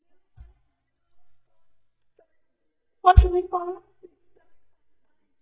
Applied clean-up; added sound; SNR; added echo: neural mask model DeepFilterNet 3.